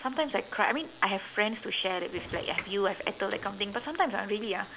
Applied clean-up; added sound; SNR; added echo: none; Sliding door / Train; 16 dB; none.